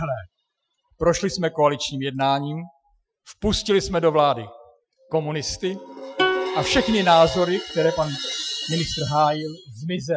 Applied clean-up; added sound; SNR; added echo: classical method Wiener filter.